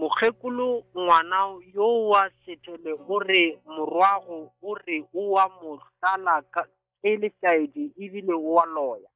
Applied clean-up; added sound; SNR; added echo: neural mask model DeepFilterNet 3.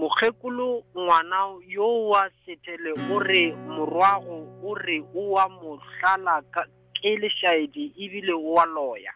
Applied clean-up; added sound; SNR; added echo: none; Acoustic guitar / Strum; 18 dB; none.